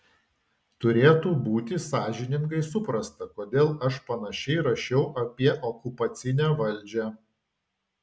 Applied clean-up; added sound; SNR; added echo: none; none; none; none.